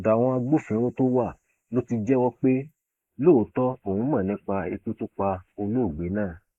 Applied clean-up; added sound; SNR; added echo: neural mask model Resemble Enhance denoiser.